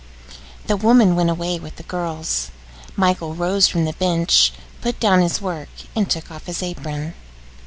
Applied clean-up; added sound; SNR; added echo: none; none; none; none.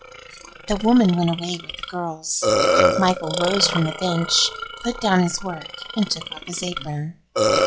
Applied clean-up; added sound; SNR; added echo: classical method log-MMSE.